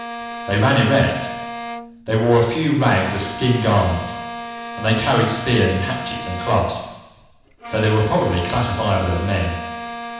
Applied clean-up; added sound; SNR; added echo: none; Bowed string instrument; 11 dB; reverberation time 1.1 s.